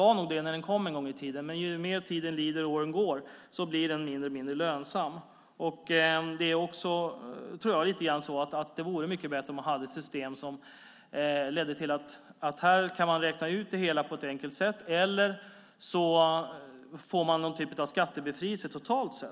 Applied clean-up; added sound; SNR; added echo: none; none; none; none.